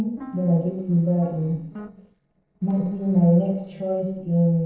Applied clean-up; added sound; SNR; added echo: neural separator model SepFormer DNS4.